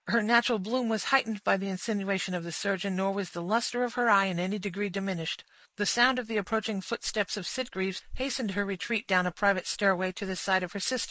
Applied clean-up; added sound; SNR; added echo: neural mask model Resemble Enhance denoiser.